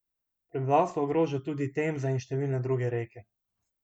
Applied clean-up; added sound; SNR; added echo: none; none; none; none.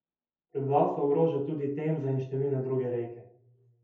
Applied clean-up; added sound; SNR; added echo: none; none; none; reverberation time 0.5 s.